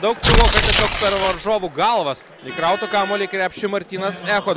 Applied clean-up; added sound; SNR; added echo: none; Tearing; -3 dB; none.